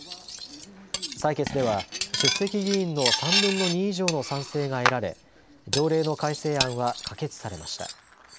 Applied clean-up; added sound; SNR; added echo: none; Cutlery, silverware + Clapping; 3 dB; none.